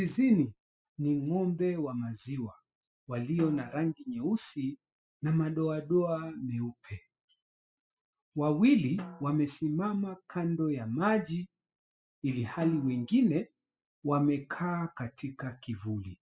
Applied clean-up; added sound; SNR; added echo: classical method spectral subtraction.